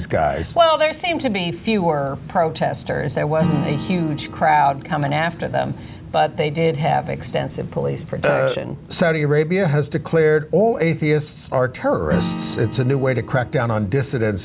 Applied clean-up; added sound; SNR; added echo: none; Acoustic guitar / Strum; 14 dB; none.